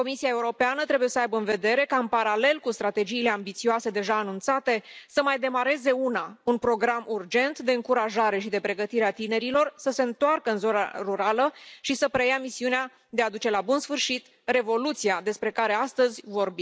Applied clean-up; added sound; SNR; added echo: none; none; none; none.